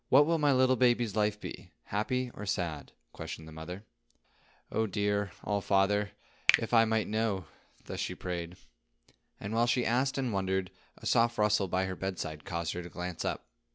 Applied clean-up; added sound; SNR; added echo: none; Finger snapping; 6 dB; none.